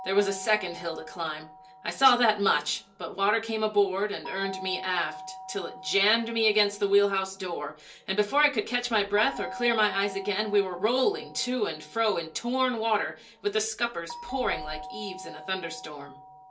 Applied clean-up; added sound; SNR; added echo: none; Doorbell; 16 dB; reverberation time 0.3 s.